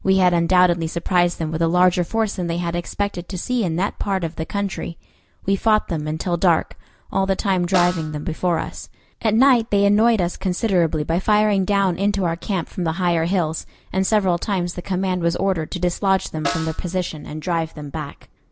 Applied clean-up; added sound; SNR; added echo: none; Snare drum; 12 dB; none.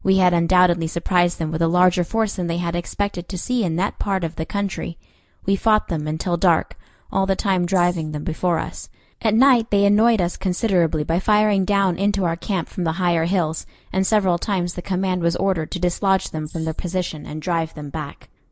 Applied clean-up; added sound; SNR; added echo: neural mask model Resemble Enhance denoiser.